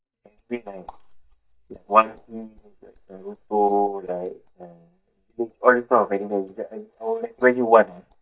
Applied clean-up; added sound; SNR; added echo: neural mask model DeepFilterNet 3.